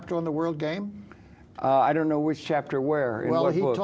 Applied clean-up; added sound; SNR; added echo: none; none; none; none.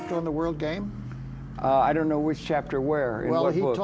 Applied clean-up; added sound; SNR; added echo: none; Bus / Vehicle horn, car horn, honking; 13 dB; none.